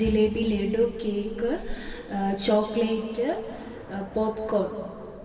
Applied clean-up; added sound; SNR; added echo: none; Cricket / Motor vehicle (road); 16 dB; reverberation time 2.5 s.